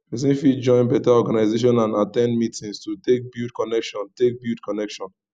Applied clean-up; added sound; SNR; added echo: none; none; none; none.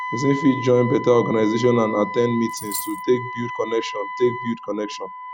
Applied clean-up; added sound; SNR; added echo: none; Wind instrument, woodwind instrument + Coin (dropping); 9 dB; none.